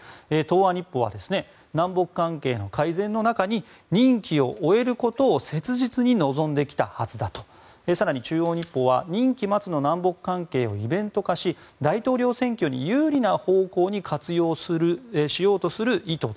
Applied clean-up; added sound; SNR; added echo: none; none; none; none.